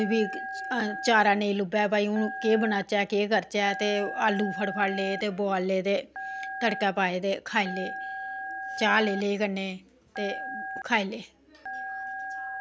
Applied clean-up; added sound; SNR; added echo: none; Telephone; 10 dB; none.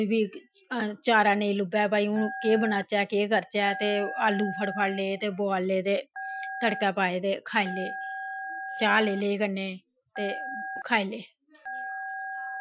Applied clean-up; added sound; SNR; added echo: classical method Wiener filter.